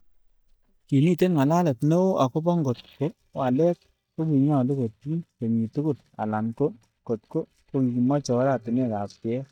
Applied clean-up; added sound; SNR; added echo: neural mask model DeepFilterNet 3.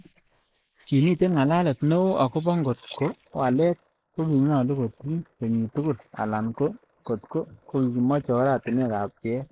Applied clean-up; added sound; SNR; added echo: neural mask model Resemble Enhance denoiser.